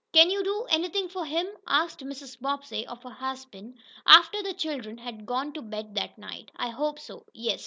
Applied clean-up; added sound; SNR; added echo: none; none; none; none.